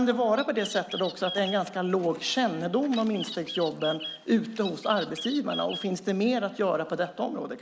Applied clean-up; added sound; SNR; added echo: none; Bird; 11 dB; none.